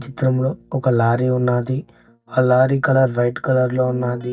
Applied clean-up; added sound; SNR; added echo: neural mask model DeepFilterNet 3.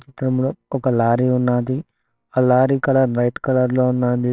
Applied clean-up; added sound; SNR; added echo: neural separator model SepFormer WHAMR!.